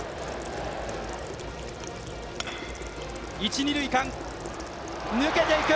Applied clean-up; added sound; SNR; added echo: none; Sink (filling or washing) / Water tap, faucet; 14 dB; none.